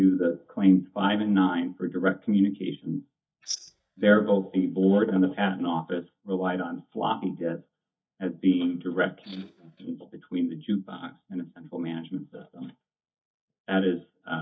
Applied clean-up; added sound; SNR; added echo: neural mask model DeepFilterNet 3.